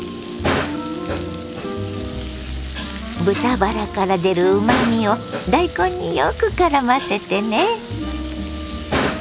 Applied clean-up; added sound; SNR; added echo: none; Dishes, pots, and pans; 8 dB; none.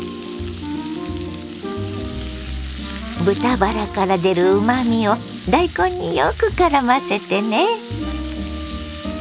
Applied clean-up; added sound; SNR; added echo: none; none; none; none.